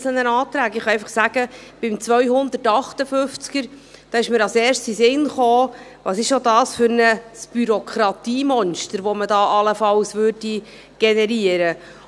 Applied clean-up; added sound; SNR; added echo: none; none; none; none.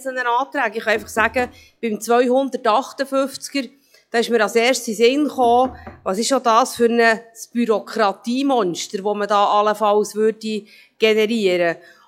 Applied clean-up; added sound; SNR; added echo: classical method log-MMSE.